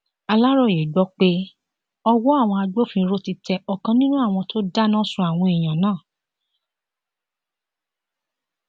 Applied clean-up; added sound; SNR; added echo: none; none; none; none.